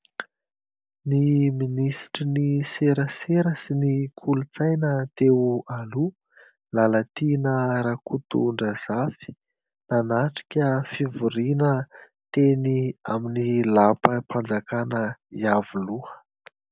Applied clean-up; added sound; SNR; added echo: none; none; none; none.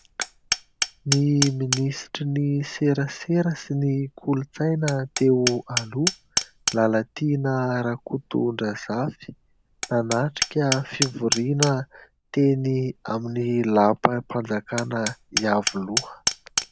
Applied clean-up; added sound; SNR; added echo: none; Hammer; 8 dB; none.